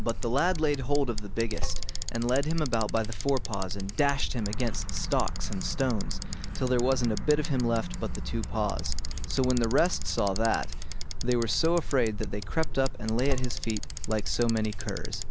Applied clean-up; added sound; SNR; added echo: none; Bicycle; -1 dB; none.